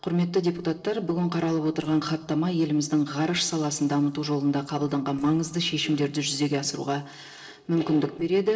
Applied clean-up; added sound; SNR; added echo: neural separator model SepFormer DNS4.